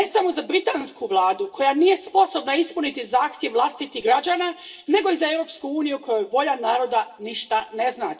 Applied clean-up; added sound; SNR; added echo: none; none; none; reverberation time 0.7 s.